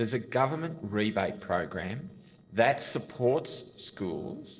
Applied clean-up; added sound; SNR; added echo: neural separator model SepFormer DNS4.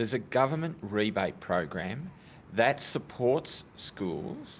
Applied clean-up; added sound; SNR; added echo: none; none; none; none.